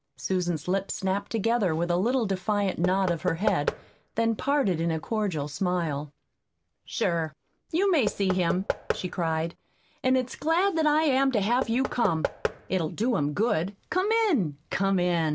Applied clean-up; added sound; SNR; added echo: none; Knock / Wood; 9 dB; none.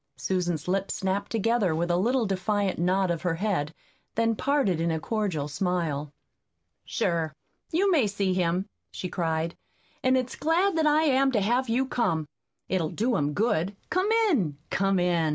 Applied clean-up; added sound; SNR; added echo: none; none; none; none.